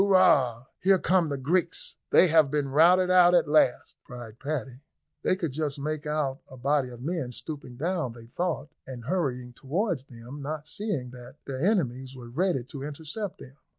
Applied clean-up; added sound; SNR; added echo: none; none; none; none.